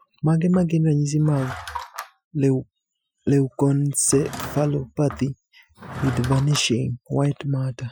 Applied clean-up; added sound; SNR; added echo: classical method Wiener filter.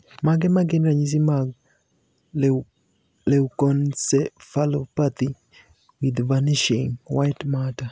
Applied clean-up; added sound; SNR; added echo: none; none; none; none.